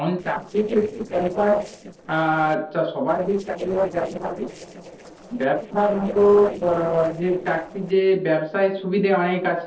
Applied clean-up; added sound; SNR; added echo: neural separator model SepFormer DNS4.